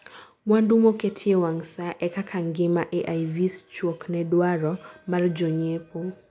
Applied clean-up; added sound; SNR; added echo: none; none; none; none.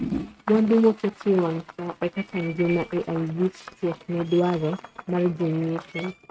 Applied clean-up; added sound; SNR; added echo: neural mask model RNNoise.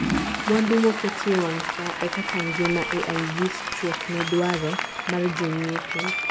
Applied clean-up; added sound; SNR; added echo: none; Applause + Toilet flush / Water; 3 dB; none.